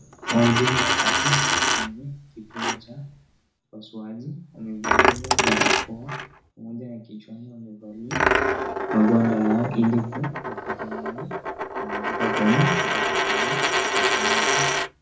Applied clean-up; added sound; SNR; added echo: none; Coin (dropping); -3 dB; reverberation time 0.5 s.